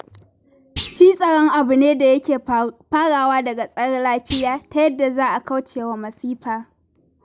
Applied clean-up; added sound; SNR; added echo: none; Thump, thud; 14 dB; none.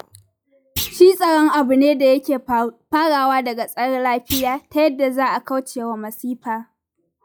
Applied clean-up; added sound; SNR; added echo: classical method log-MMSE.